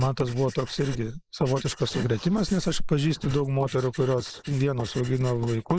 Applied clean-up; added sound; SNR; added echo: neural mask model Resemble Enhance denoiser.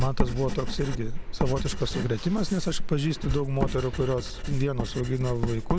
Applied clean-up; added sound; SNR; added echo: none; Writing; 1 dB; none.